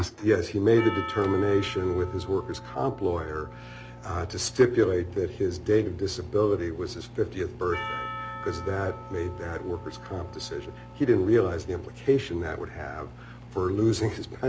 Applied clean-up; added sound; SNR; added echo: none; Percussion + Microwave oven; 13 dB; none.